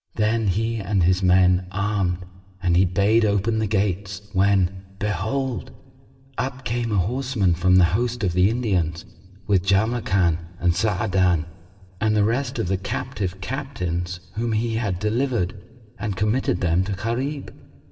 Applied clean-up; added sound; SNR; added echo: none; none; none; reverberation time 1.4 s.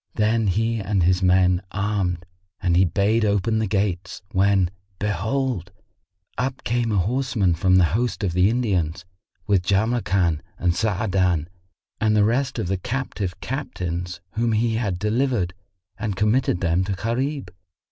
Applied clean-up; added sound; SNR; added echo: none; none; none; none.